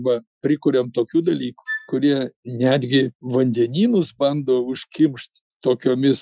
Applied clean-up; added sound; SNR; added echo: classical method Wiener filter.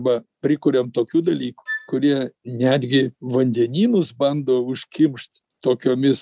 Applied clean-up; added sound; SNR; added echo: none; Wind instrument, woodwind instrument; 13 dB; none.